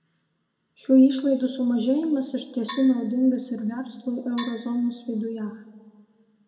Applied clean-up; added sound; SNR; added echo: none; Percussion; 15 dB; reverberation time 1.1 s.